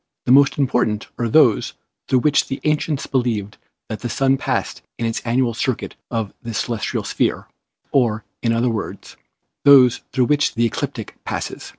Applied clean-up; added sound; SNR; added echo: none; none; none; none.